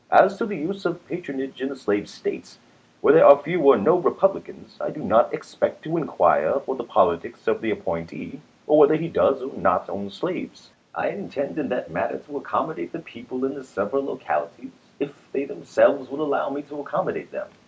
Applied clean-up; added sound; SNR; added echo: none; none; none; none.